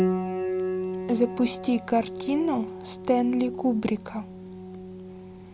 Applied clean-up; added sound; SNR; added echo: none; Piano; 4 dB; none.